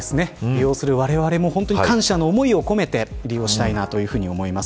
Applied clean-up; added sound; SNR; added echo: none; none; none; none.